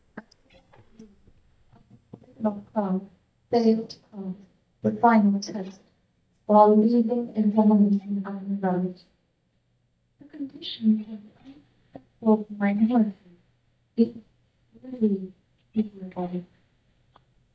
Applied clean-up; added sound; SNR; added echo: neural mask model DeepFilterNet 3.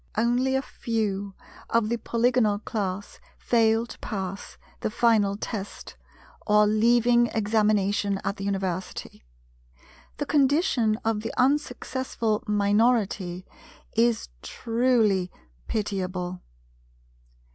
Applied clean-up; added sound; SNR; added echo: none; none; none; none.